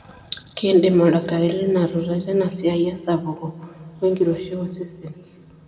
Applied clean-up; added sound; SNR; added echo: none; none; none; reverberation time 1.5 s.